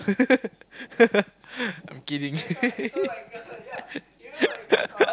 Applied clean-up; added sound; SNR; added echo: none; none; none; none.